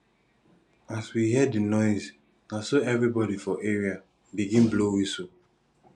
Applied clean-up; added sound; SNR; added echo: none; none; none; none.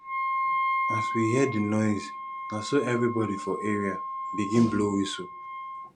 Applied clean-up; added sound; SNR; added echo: none; Wind instrument, woodwind instrument; 4 dB; none.